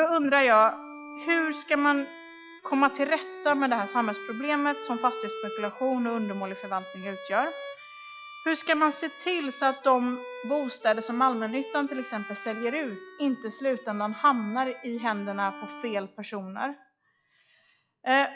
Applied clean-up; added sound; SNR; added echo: classical method log-MMSE.